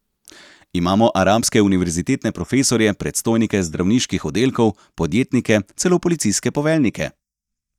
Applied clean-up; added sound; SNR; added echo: neural mask model DeepFilterNet 3.